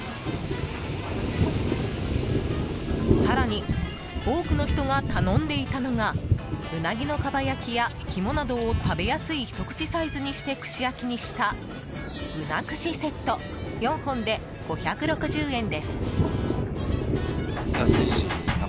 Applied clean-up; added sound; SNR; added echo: none; Thunder; -1 dB; none.